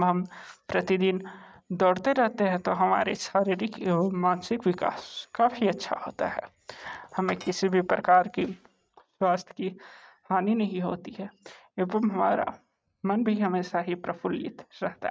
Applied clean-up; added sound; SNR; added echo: neural mask model RNNoise.